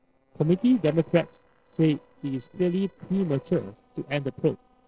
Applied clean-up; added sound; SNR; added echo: neural separator model SepFormer DNS4.